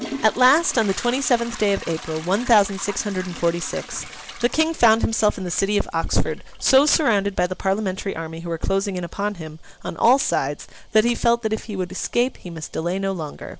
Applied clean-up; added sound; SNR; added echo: none; Trickle, dribble / Toilet flush / Hiss; 18 dB; none.